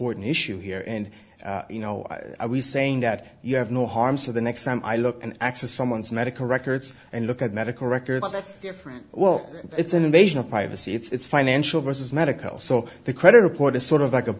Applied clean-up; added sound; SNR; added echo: none; none; none; none.